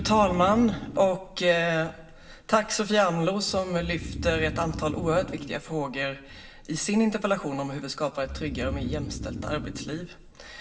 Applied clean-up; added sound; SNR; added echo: none; Breathing; 11 dB; reverberation time 0.7 s.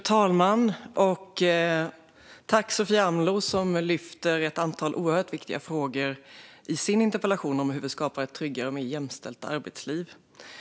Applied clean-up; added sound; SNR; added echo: none; none; none; none.